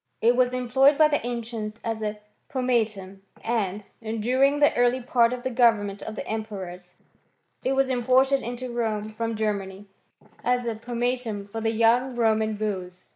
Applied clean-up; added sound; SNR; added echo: neural mask model Resemble Enhance denoiser.